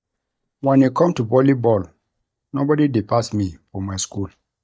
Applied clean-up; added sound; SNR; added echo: neural mask model DeepFilterNet 3.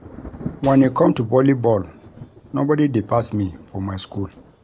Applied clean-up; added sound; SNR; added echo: none; Microwave oven + Thunder; 18 dB; none.